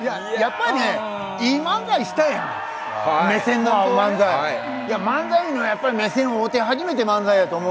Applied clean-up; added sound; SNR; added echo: none; Cheering + Wind instrument, woodwind instrument; 10 dB; none.